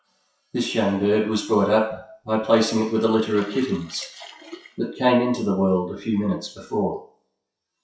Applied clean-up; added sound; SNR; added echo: classical method WPE with log-MMSE.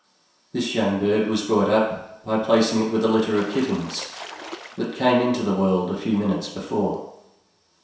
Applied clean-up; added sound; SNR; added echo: none; Splash, splatter; 16 dB; reverberation time 0.7 s.